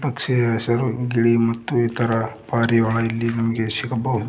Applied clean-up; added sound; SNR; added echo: none; none; none; none.